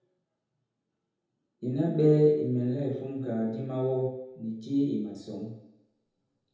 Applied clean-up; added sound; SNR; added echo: none; none; none; reverberation time 1.0 s.